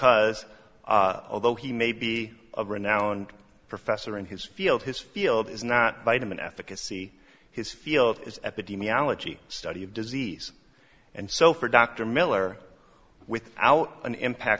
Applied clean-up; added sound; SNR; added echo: none; none; none; none.